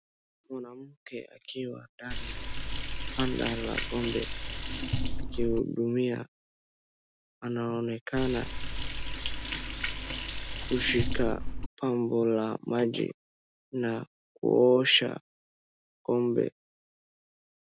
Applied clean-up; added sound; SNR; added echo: none; Liquid; -1 dB; none.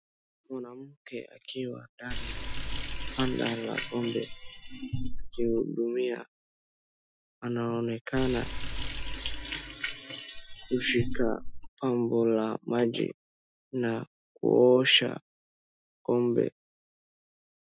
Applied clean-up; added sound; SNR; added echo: classical method Wiener filter.